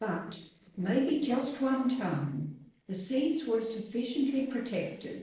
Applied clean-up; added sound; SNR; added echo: neural separator model SepFormer DNS4.